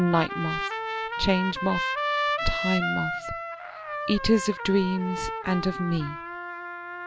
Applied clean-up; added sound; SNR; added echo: none; Trumpet; 3 dB; none.